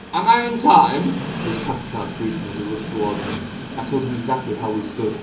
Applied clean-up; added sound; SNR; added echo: none; Train; 9 dB; reverberation time 0.6 s.